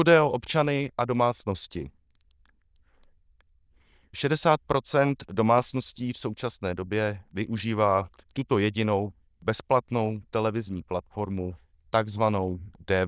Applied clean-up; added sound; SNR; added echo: neural diffusion model UNIVERSE++.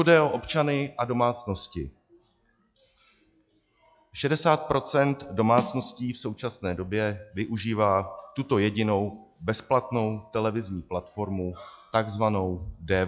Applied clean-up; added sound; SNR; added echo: classical method log-MMSE.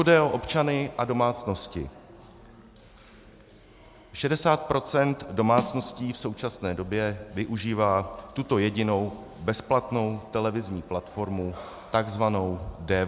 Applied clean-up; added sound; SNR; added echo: none; Snare drum; 13 dB; none.